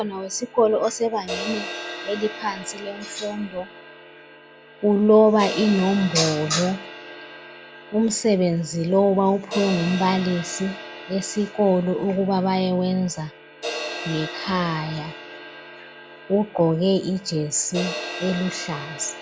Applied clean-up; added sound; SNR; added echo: none; Crash cymbal; 12 dB; none.